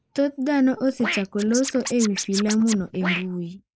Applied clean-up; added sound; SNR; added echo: neural mask model Resemble Enhance denoiser.